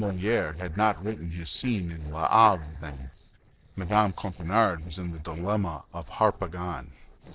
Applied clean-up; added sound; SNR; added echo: neural separator model SepFormer DNS4.